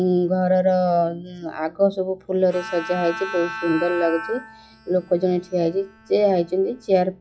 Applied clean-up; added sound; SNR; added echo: classical method log-MMSE.